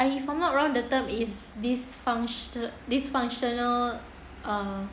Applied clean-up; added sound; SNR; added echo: none; none; none; none.